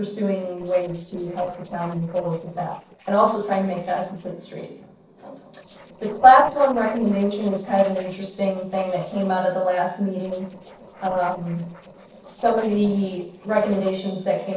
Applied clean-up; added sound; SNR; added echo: neural separator model SepFormer DNS4.